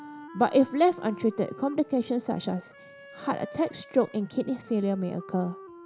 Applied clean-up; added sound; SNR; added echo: none; Wind instrument, woodwind instrument; 18 dB; none.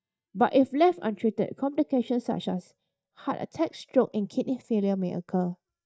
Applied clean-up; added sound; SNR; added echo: neural mask model DeepFilterNet 3.